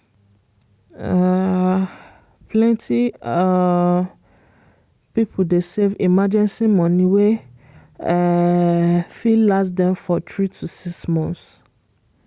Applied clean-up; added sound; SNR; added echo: none; none; none; none.